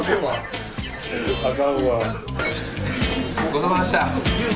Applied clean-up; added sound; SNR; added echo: none; Snare drum + Train / Breathing; 18 dB; none.